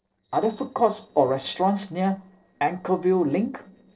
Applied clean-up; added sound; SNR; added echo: neural separator model SepFormer DNS4.